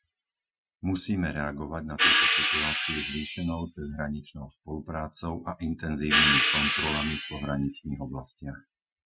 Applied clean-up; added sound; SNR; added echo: classical method Wiener filter.